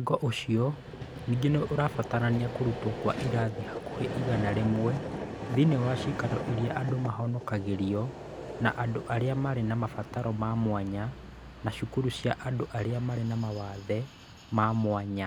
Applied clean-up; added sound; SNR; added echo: none; Vehicle; 9 dB; none.